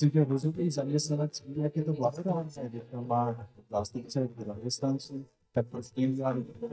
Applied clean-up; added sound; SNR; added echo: neural mask model DeepFilterNet 3.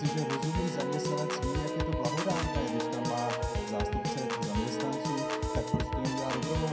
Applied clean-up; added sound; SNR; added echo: none; Piano / Organ; -3 dB; reverberation time 0.2 s.